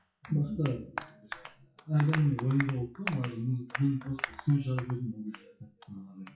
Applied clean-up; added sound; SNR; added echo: classical method WPE with log-MMSE.